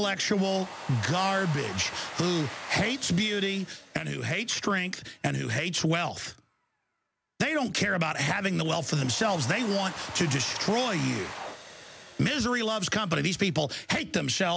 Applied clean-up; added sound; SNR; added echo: none; Domestic sounds, home sounds; 15 dB; none.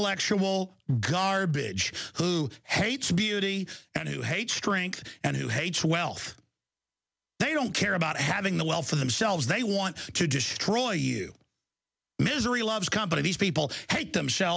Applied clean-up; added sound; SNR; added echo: none; none; none; none.